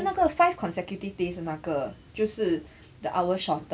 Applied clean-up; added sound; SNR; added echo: none; none; none; none.